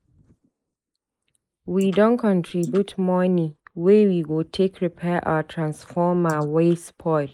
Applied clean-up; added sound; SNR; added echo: neural mask model Resemble Enhance denoiser.